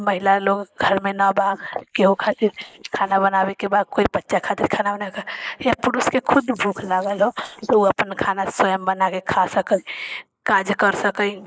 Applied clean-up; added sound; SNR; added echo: neural mask model Resemble Enhance denoiser.